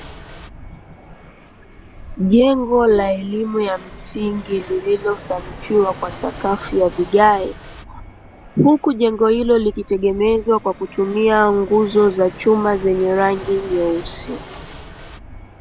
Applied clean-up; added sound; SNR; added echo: none; Fixed-wing aircraft, airplane; 17 dB; none.